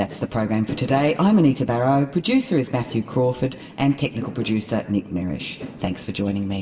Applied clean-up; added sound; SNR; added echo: none; Fireworks; 17 dB; reverberation time 0.7 s.